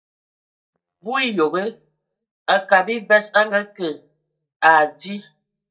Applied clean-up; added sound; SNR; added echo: neural mask model DeepFilterNet 3.